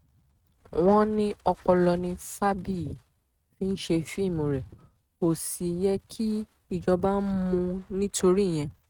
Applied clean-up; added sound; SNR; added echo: neural mask model RNNoise.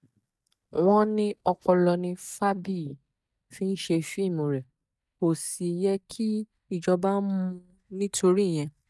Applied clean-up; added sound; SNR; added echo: neural mask model DeepFilterNet 3.